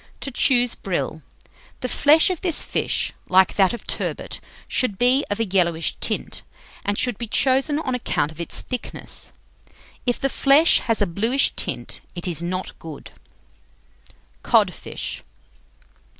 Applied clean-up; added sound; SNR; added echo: none; none; none; none.